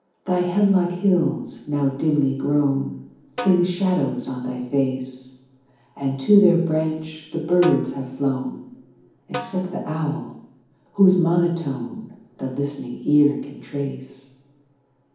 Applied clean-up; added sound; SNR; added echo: none; Snare drum; 15 dB; reverberation time 1.2 s.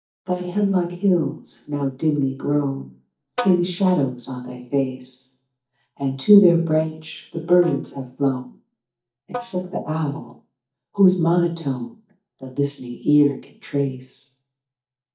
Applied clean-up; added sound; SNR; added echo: neural mask model DeepFilterNet 3.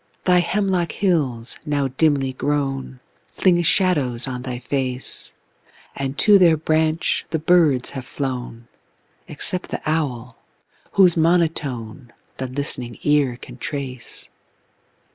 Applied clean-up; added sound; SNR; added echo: none; none; none; none.